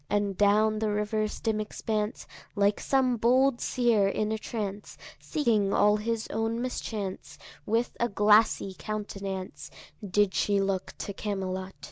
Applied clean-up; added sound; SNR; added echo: none; none; none; none.